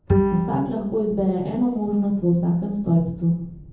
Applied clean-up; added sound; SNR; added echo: none; Bowed string instrument; 6 dB; reverberation time 0.7 s.